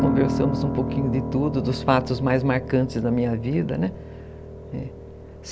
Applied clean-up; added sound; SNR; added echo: none; Piano; 5 dB; none.